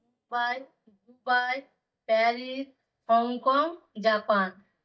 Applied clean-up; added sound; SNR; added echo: neural mask model DeepFilterNet 3.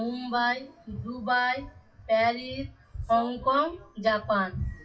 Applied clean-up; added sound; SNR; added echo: classical method WPE with log-MMSE.